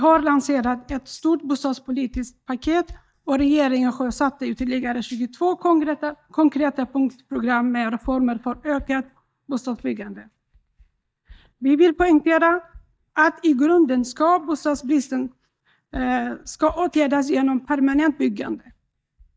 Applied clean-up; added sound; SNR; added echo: neural mask model DeepFilterNet 3.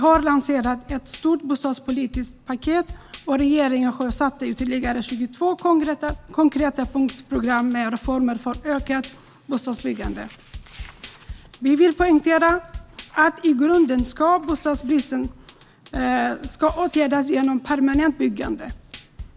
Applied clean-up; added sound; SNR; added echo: none; Drum kit; 17 dB; none.